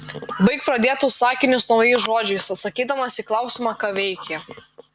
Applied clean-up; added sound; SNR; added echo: none; none; none; none.